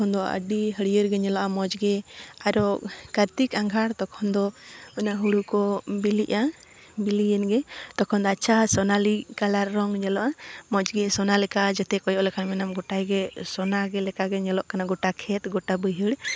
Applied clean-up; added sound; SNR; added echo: none; none; none; none.